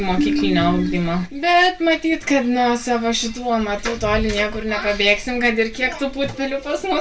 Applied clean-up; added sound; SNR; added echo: none; none; none; reverberation time 0.2 s.